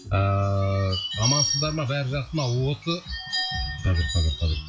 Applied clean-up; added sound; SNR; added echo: classical method log-MMSE.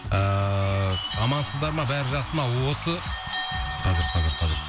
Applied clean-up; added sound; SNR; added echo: none; Bird / Bell; 5 dB; none.